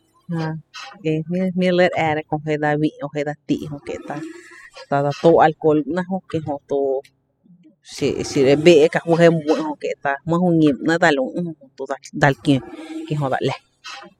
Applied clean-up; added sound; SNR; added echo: classical method spectral subtraction.